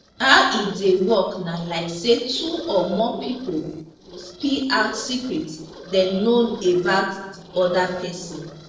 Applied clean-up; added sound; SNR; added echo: neural separator model SepFormer DNS4.